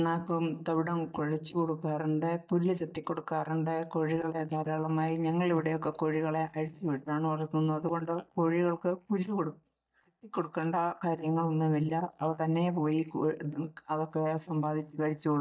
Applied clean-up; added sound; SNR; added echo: neural mask model DeepFilterNet 3.